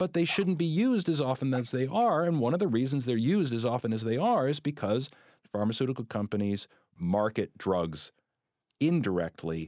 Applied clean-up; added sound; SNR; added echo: neural mask model DeepFilterNet 3.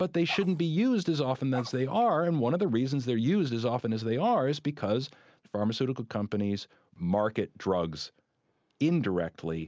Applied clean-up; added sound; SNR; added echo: none; Dog; 16 dB; none.